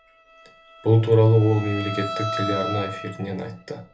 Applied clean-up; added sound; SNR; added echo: none; Bowed string instrument; 10 dB; reverberation time 0.3 s.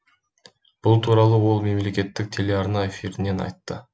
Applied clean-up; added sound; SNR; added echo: none; none; none; none.